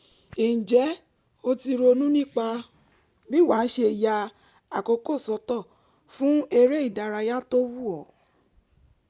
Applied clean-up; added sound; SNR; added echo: none; none; none; none.